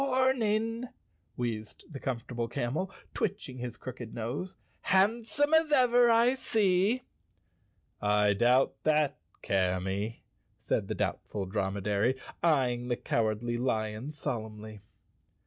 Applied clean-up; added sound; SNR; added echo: none; none; none; none.